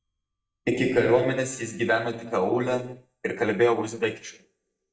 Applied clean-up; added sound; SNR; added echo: neural mask model DeepFilterNet 3.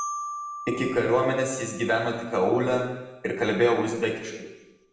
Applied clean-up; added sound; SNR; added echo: none; Marimba, xylophone; 14 dB; reverberation time 1.0 s.